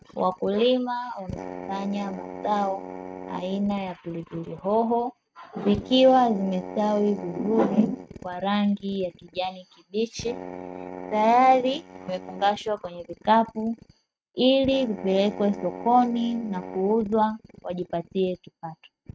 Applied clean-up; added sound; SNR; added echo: neural mask model RNNoise.